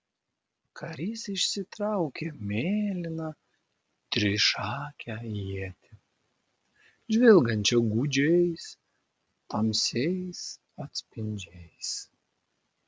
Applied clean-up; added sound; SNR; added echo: none; none; none; none.